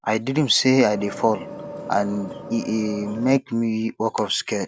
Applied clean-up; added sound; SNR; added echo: none; Vehicle; 12 dB; none.